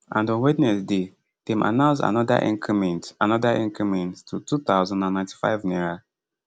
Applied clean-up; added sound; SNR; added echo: none; none; none; none.